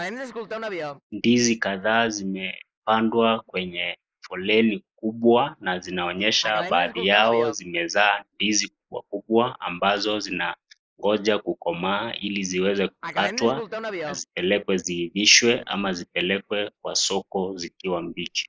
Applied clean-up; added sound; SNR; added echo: neural mask model Resemble Enhance denoiser.